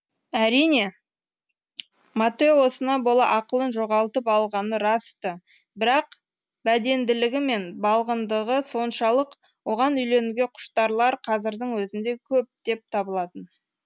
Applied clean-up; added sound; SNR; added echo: none; none; none; none.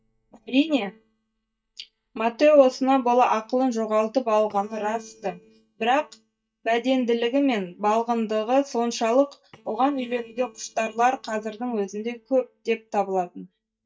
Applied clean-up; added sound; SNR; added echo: neural mask model DeepFilterNet 3.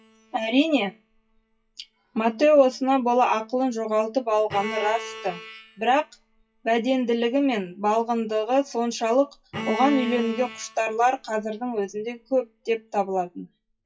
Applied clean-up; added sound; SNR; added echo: classical method WPE with log-MMSE.